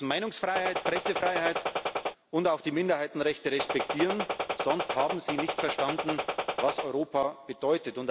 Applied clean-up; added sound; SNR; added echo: none; Gunshot, gunfire; 1 dB; none.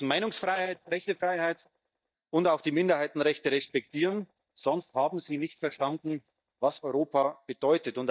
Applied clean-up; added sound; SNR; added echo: neural mask model DeepFilterNet 3.